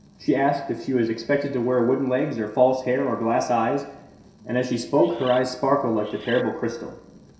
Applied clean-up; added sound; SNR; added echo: none; Bird; 18 dB; reverberation time 0.7 s.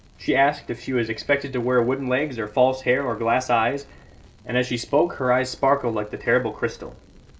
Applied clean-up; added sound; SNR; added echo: none; none; none; none.